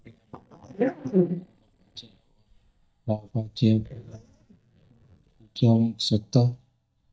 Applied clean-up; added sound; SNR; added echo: neural mask model DeepFilterNet 3.